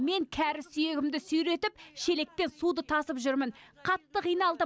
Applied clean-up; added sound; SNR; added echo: none; none; none; none.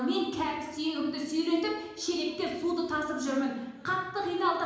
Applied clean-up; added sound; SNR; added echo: none; none; none; reverberation time 1.0 s.